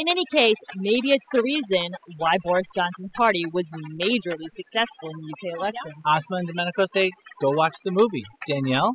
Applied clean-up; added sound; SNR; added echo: classical method spectral subtraction.